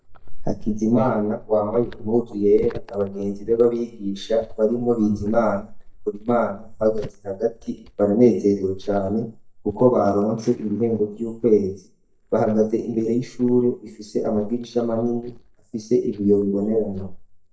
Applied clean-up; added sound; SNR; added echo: neural mask model DeepFilterNet 3.